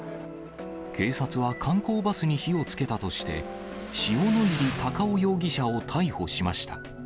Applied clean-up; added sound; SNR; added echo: none; Motorcycle; 13 dB; none.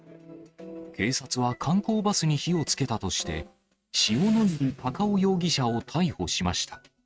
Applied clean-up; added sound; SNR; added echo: neural mask model RNNoise.